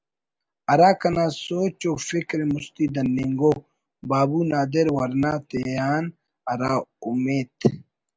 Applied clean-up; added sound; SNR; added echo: none; none; none; none.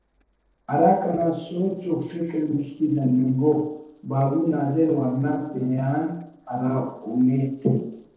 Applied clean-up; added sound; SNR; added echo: neural separator model SepFormer DNS4.